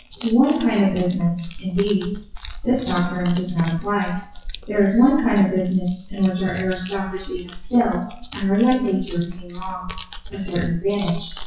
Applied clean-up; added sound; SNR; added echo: classical method WPE with log-MMSE.